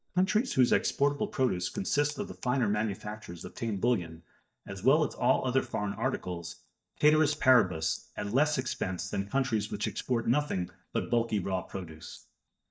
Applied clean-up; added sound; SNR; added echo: neural mask model DeepFilterNet 3.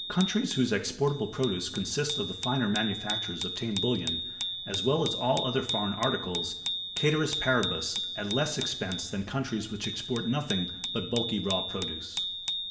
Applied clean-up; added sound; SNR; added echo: none; Bicycle bell; 5 dB; reverberation time 0.8 s.